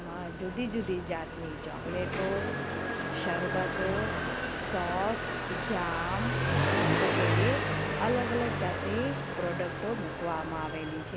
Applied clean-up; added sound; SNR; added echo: none; Motorcycle; -3 dB; none.